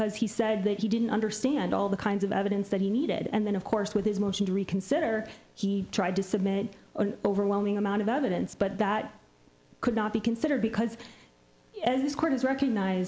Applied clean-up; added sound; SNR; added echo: none; none; none; none.